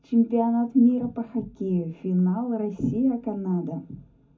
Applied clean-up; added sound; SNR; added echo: none; none; none; reverberation time 0.3 s.